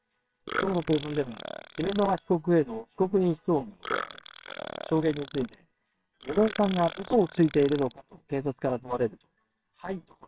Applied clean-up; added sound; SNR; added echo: neural separator model SepFormer WHAMR!.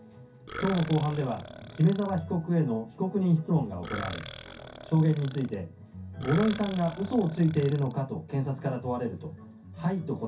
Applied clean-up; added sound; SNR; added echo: none; Burping, eructation; 14 dB; reverberation time 0.3 s.